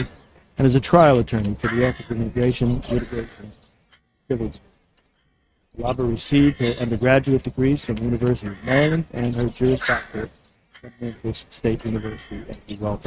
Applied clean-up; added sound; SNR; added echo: neural mask model RNNoise.